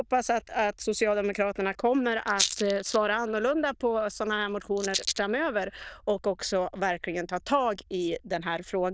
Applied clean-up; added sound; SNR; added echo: neural diffusion model UNIVERSE++.